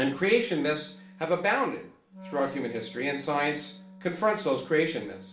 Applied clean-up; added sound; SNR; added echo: none; Wind instrument, woodwind instrument; 19 dB; reverberation time 0.4 s.